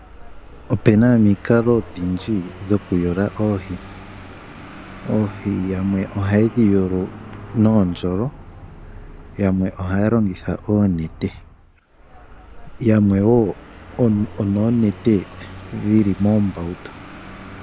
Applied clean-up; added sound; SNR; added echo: none; Vehicle; 17 dB; none.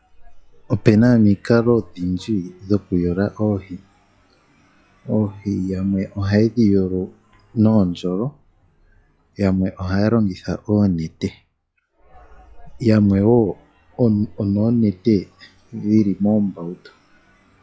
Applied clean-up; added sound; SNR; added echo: classical method log-MMSE.